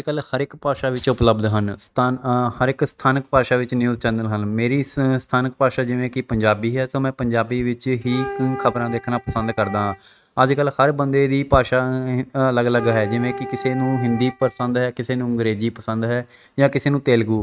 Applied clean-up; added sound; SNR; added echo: neural mask model RNNoise.